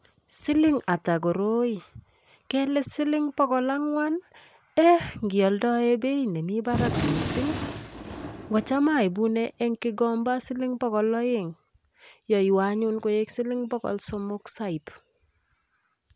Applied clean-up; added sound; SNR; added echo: none; Gunshot, gunfire; 6 dB; none.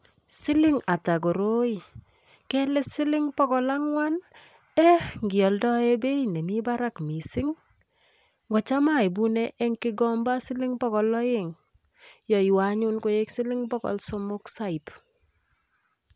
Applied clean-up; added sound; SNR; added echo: none; none; none; none.